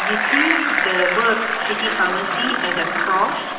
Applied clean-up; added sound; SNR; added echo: none; Bicycle; -2 dB; reverberation time 1.0 s.